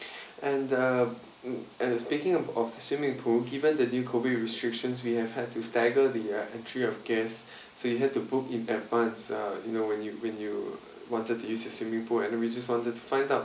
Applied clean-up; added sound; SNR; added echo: none; none; none; none.